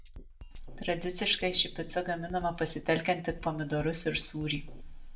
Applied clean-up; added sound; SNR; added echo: none; Drum kit; 15 dB; reverberation time 0.3 s.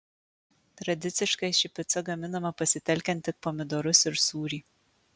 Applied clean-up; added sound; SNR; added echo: none; none; none; none.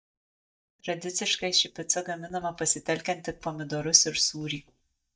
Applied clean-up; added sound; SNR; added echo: neural mask model DeepFilterNet 3.